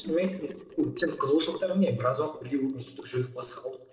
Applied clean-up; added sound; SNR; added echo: neural separator model SepFormer DNS4.